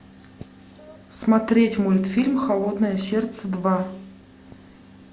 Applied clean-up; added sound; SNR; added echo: none; none; none; none.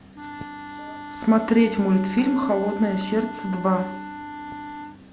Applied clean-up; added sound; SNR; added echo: none; Wind instrument, woodwind instrument; 12 dB; none.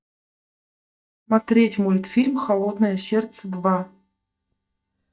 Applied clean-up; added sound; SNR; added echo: neural mask model DeepFilterNet 3.